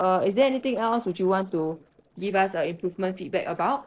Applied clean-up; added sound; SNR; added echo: neural separator model SepFormer DNS4.